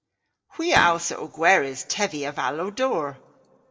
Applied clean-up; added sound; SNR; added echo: neural separator model SepFormer DNS4.